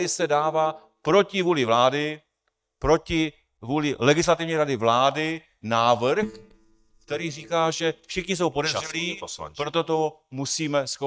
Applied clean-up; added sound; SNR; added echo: neural mask model DeepFilterNet 3.